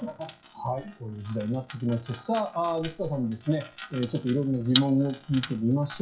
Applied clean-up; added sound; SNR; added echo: classical method WPE with log-MMSE.